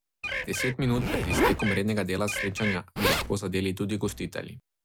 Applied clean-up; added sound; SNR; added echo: none; Zipper (clothing) + Bird; 2 dB; none.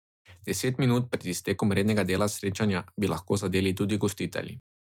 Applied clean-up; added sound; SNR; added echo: none; none; none; none.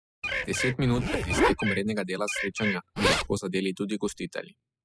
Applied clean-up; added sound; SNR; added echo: classical method spectral subtraction.